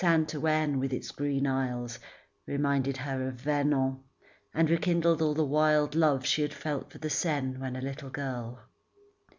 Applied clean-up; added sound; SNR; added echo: none; none; none; none.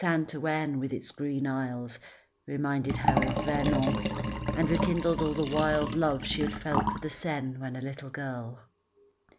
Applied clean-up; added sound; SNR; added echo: none; Liquid; 3 dB; none.